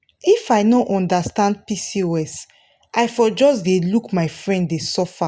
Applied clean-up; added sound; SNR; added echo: none; none; none; none.